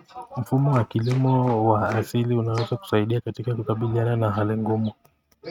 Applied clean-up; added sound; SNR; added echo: neural mask model RNNoise.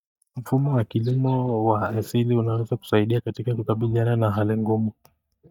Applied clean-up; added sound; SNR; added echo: neural mask model DeepFilterNet 3.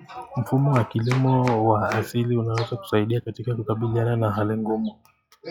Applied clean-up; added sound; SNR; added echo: classical method log-MMSE.